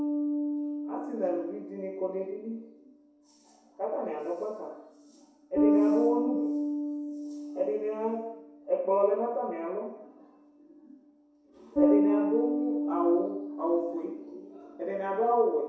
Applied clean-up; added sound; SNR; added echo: none; Bass guitar; 0 dB; reverberation time 0.7 s.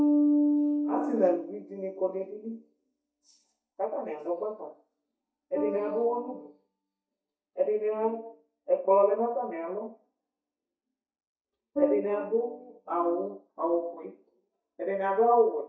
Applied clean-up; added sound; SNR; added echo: neural mask model DeepFilterNet 3.